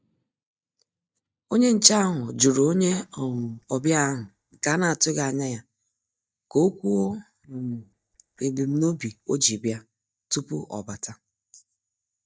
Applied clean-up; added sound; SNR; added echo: neural mask model DeepFilterNet 3.